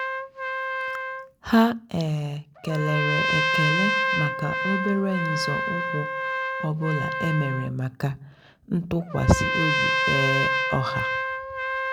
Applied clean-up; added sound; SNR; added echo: none; Trumpet; 0 dB; none.